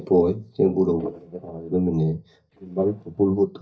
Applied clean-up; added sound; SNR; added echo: neural mask model DeepFilterNet 3.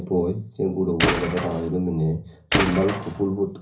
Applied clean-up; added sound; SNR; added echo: none; Tools; 1 dB; reverberation time 0.5 s.